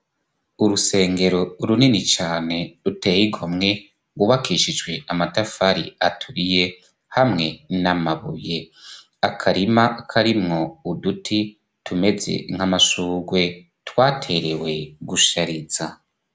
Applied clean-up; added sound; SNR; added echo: none; none; none; none.